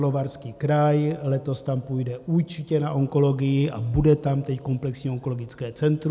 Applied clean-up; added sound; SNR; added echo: none; none; none; none.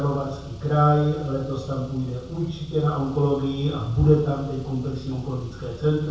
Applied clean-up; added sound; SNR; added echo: none; Car; 17 dB; reverberation time 0.7 s.